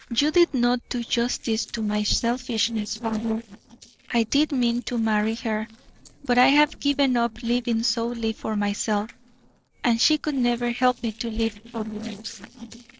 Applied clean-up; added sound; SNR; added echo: neural separator model SepFormer DNS4.